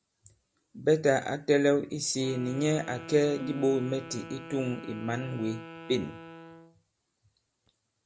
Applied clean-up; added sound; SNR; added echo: none; Wind instrument, woodwind instrument + Bowed string instrument; 15 dB; none.